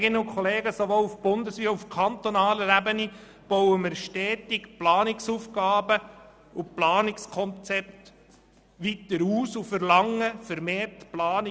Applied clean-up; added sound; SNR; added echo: none; none; none; none.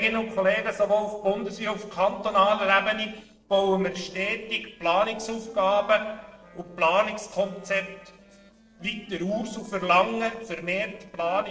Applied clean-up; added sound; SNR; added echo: neural separator model SepFormer DNS4.